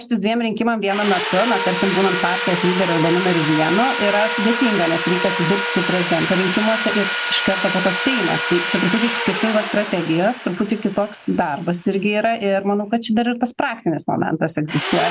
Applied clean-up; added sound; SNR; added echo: none; Sawing; 5 dB; none.